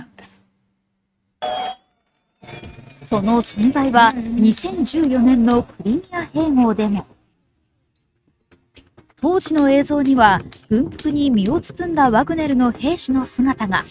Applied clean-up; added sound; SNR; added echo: neural mask model RNNoise.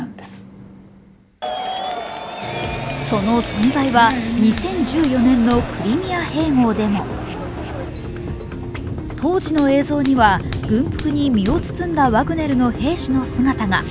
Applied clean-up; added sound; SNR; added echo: none; Fire; 17 dB; none.